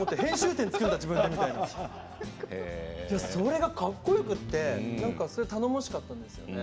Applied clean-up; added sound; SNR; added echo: none; none; none; none.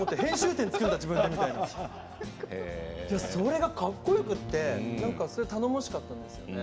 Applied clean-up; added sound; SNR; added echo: none; Brass instrument; 19 dB; none.